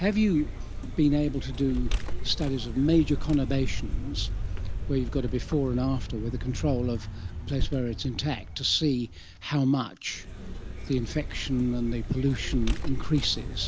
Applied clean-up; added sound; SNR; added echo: none; Vehicle; 3 dB; none.